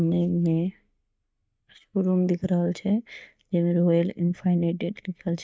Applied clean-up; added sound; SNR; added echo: neural mask model DeepFilterNet 3.